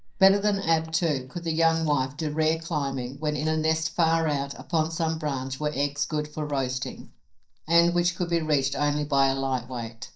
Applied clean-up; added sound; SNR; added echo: neural mask model DeepFilterNet 3.